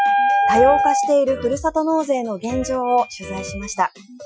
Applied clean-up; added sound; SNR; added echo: classical method Wiener filter.